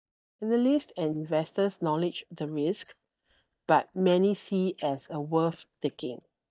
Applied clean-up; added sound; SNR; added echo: neural mask model DeepFilterNet 3.